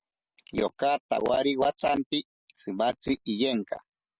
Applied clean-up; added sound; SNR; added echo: none; none; none; none.